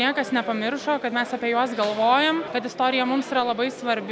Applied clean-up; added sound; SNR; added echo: none; none; none; none.